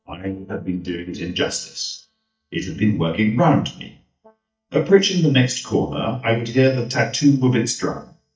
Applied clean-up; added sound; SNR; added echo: neural mask model DeepFilterNet 3.